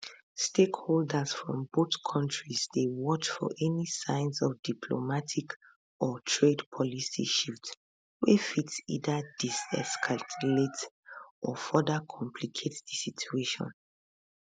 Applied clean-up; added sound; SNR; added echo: none; none; none; none.